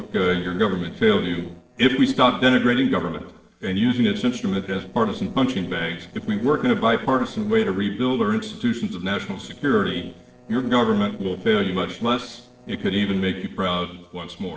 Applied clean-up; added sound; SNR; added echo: neural separator model SepFormer DNS4.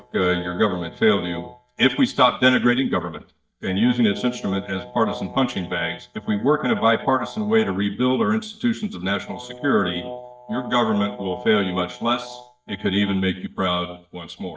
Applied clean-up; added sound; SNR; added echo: neural mask model DeepFilterNet 3.